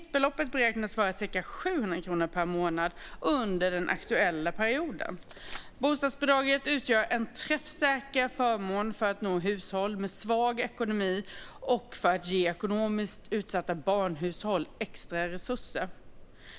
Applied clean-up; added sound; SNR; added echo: none; Wind; 16 dB; none.